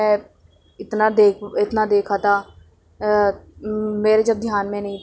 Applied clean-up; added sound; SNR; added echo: none; none; none; none.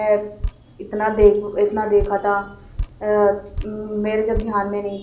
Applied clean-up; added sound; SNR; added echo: none; Drip; 11 dB; reverberation time 0.5 s.